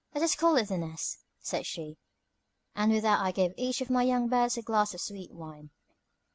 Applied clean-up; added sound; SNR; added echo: none; none; none; none.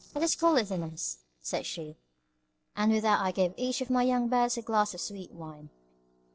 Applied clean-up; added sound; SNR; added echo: neural separator model SepFormer DNS4.